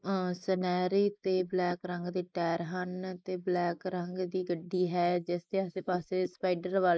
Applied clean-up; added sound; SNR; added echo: neural mask model Resemble Enhance denoiser.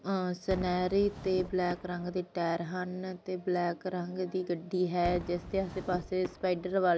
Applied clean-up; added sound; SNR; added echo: none; Whoosh, swoosh, swish / Fireworks; 14 dB; none.